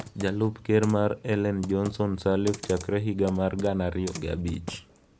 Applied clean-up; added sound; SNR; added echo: none; Computer keyboard; 17 dB; none.